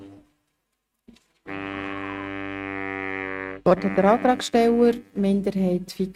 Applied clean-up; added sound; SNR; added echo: neural mask model RNNoise.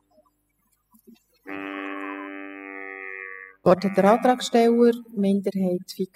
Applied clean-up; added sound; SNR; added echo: classical method spectral subtraction.